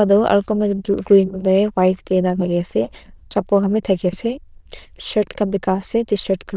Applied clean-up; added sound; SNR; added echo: neural diffusion model UNIVERSE++.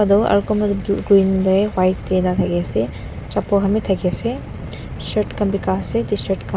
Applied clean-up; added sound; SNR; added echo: none; Engine starting; 12 dB; none.